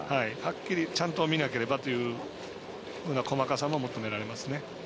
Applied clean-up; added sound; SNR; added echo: none; none; none; none.